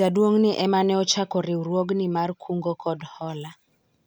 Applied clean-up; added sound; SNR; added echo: none; none; none; none.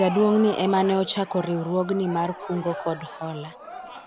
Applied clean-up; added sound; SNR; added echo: none; Crowd; 13 dB; none.